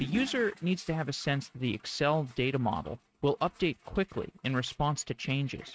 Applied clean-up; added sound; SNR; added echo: neural mask model RNNoise.